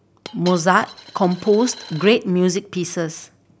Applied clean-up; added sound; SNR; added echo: none; Coin (dropping); 18 dB; none.